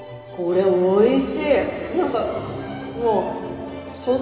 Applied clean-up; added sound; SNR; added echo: none; none; none; reverberation time 2.3 s.